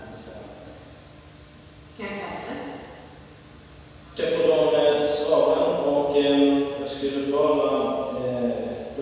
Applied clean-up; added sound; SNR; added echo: none; none; none; reverberation time 1.9 s.